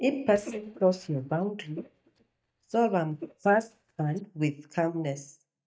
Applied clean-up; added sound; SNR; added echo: neural mask model DeepFilterNet 3.